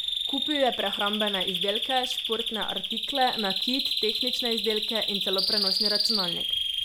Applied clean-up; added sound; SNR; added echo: none; Bird vocalization, bird call, bird song; -2 dB; none.